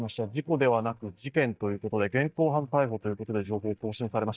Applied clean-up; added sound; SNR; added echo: neural mask model DeepFilterNet 3.